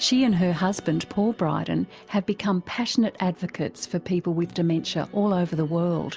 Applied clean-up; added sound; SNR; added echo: none; none; none; none.